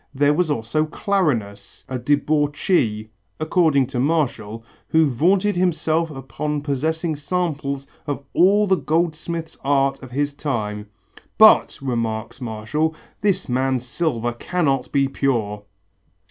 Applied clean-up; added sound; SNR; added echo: none; none; none; none.